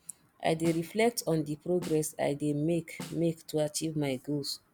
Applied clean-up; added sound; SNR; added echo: none; Snare drum; 18 dB; none.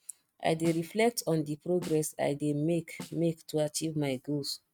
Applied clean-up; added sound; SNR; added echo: neural mask model RNNoise.